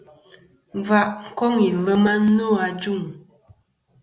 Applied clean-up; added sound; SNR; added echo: none; none; none; none.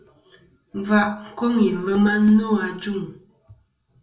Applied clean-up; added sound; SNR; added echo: none; none; none; reverberation time 0.2 s.